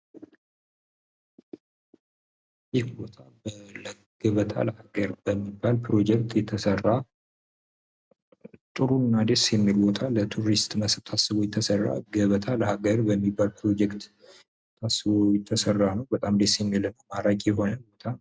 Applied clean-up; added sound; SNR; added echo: none; none; none; none.